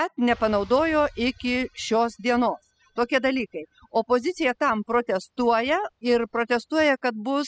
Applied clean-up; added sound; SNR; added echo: classical method spectral subtraction.